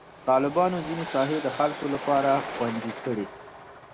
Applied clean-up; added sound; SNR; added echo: none; Train; 10 dB; none.